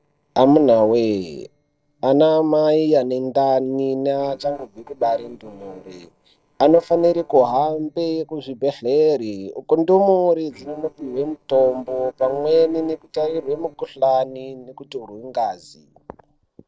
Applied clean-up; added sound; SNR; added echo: neural separator model SepFormer DNS4.